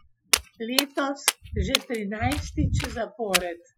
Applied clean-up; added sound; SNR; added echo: classical method Wiener filter.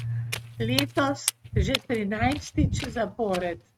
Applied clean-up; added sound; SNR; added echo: neural mask model RNNoise.